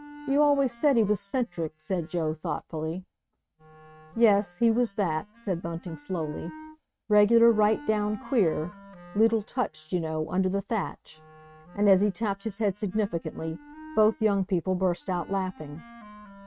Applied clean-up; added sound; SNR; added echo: neural mask model RNNoise.